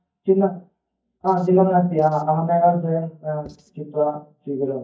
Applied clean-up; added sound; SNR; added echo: neural mask model DeepFilterNet 3.